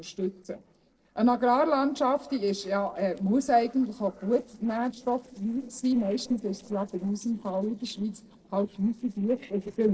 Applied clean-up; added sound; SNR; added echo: neural separator model SepFormer DNS4.